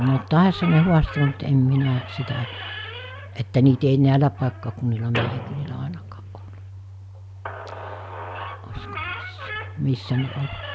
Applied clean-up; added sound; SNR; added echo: none; Squeak / Slam; 13 dB; none.